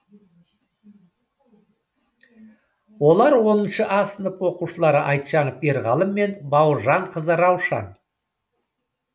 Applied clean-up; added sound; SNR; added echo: none; none; none; none.